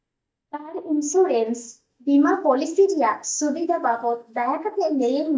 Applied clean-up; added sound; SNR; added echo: neural mask model DeepFilterNet 3.